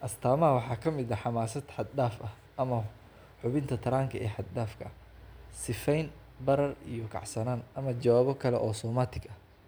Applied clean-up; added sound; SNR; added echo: none; none; none; none.